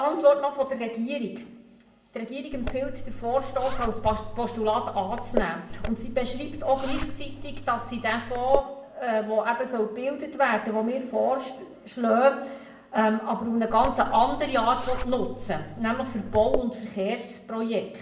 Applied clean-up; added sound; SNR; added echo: none; Zipper (clothing); 6 dB; reverberation time 0.6 s.